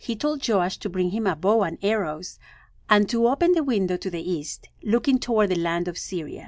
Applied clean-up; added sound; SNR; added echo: none; none; none; none.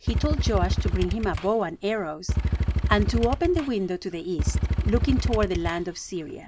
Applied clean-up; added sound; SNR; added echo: none; Motorcycle / Engine; -1 dB; none.